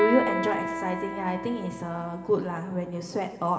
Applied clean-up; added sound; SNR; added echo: none; Electric guitar; 6 dB; reverberation time 2.0 s.